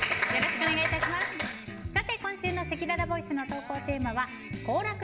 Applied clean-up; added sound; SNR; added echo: none; none; none; reverberation time 2.1 s.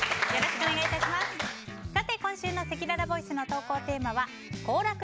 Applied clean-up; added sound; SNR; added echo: none; none; none; none.